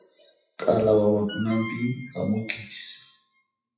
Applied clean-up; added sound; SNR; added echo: classical method WPE with log-MMSE.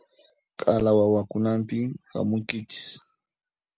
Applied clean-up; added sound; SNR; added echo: none; none; none; none.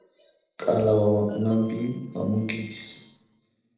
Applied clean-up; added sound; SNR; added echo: neural separator model SepFormer DNS4.